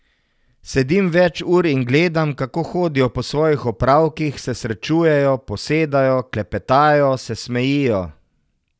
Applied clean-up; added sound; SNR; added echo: none; none; none; none.